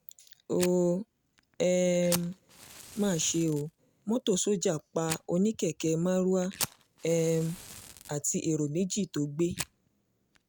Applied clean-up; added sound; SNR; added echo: none; Fire; 14 dB; none.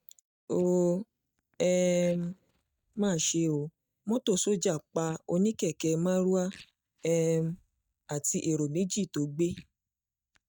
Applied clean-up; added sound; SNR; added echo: neural mask model DeepFilterNet 3.